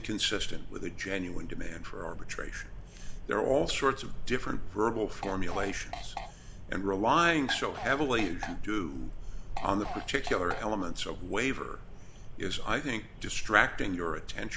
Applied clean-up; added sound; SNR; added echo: none; Fart; 12 dB; none.